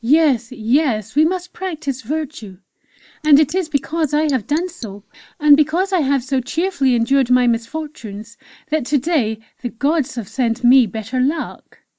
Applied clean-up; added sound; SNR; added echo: neural mask model Resemble Enhance denoiser.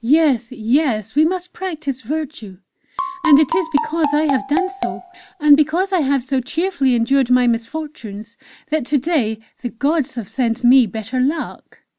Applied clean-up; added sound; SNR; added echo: none; Marimba, xylophone; 6 dB; none.